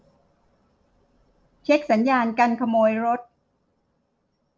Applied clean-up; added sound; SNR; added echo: none; none; none; none.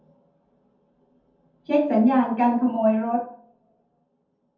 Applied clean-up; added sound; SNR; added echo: none; none; none; reverberation time 0.5 s.